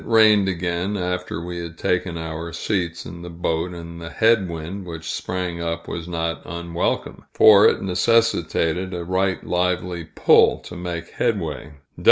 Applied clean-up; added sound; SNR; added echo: none; none; none; none.